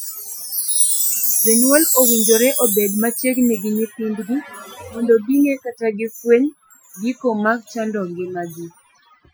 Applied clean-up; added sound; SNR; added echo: classical method Wiener filter.